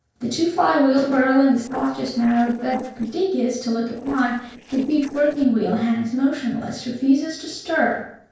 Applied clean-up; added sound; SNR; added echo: neural separator model SepFormer DNS4.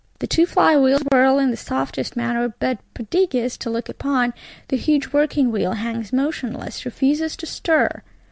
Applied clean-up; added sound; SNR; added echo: none; none; none; none.